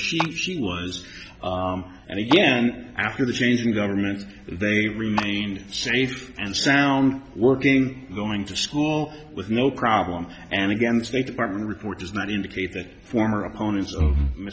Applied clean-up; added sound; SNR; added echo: none; Clapping; 13 dB; none.